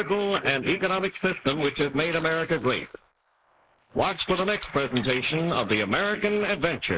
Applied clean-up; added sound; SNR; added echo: neural mask model Resemble Enhance denoiser.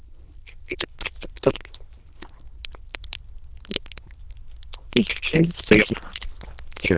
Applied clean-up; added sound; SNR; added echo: neural diffusion model UNIVERSE++.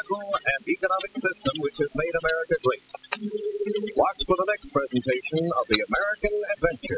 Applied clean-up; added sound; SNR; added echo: classical method spectral subtraction.